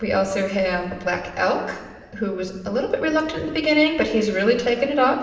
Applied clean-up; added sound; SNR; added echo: none; none; none; reverberation time 1.2 s.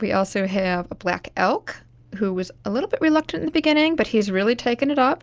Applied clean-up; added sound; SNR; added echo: none; none; none; none.